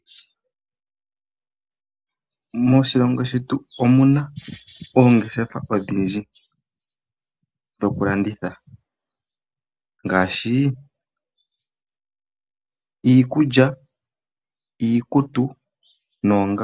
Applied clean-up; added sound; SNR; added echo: none; none; none; none.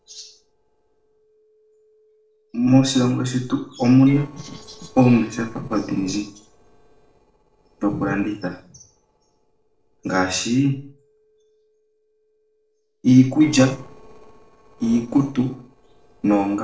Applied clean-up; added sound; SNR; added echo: neural separator model SepFormer DNS4.